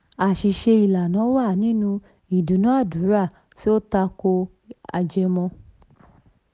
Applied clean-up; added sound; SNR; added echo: none; none; none; none.